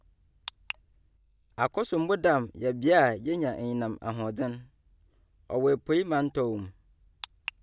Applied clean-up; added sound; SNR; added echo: none; none; none; none.